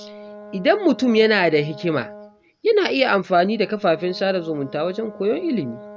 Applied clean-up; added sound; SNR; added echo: none; Brass instrument; 19 dB; none.